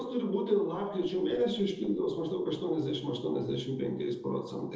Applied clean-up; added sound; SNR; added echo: neural separator model SepFormer DNS4.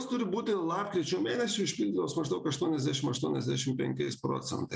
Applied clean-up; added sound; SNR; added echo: none; none; none; none.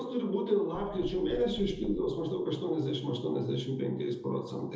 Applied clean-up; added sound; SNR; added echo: none; Knock; 14 dB; reverberation time 0.7 s.